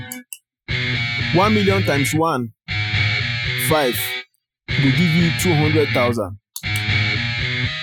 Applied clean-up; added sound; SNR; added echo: classical method Wiener filter.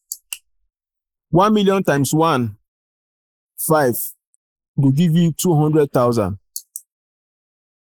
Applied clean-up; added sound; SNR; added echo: neural mask model Resemble Enhance denoiser.